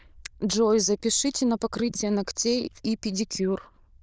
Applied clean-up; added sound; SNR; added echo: neural diffusion model UNIVERSE++.